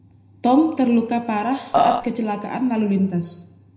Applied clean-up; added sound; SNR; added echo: none; Burping, eructation; -3 dB; reverberation time 0.8 s.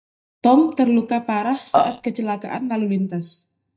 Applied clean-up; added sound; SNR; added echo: neural mask model DeepFilterNet 3.